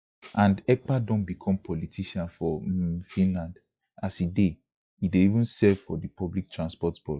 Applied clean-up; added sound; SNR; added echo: classical method log-MMSE.